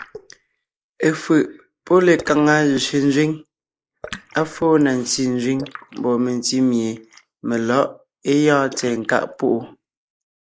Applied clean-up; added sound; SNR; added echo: neural mask model Resemble Enhance denoiser.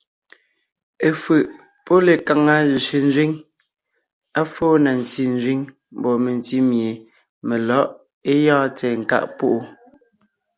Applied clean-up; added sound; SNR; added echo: none; none; none; none.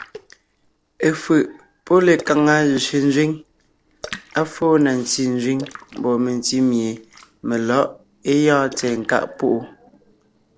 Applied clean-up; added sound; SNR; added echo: neural separator model SepFormer DNS4.